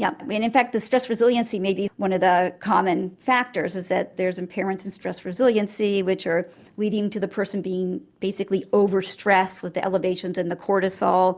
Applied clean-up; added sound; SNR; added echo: none; none; none; none.